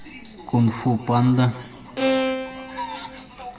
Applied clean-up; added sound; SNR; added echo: none; Bowed string instrument; 3 dB; reverberation time 0.8 s.